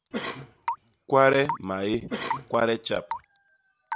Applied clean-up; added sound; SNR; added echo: none; Cough + Raindrop / Drip / Water tap, faucet; 9 dB; none.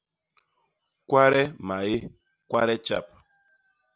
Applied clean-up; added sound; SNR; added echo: none; none; none; none.